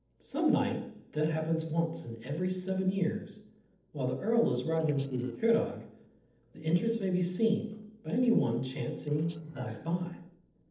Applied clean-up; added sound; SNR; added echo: neural separator model SepFormer DNS4.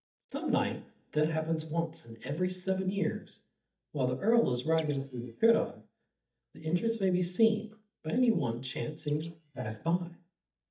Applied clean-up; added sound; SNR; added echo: neural mask model DeepFilterNet 3.